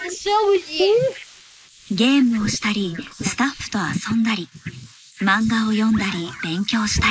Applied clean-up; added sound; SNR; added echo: neural mask model Resemble Enhance denoiser.